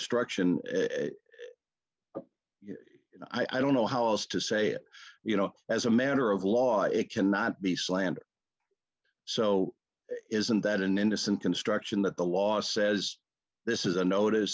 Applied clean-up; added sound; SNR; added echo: none; none; none; none.